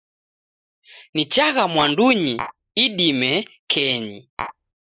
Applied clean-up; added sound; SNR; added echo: neural mask model Resemble Enhance denoiser.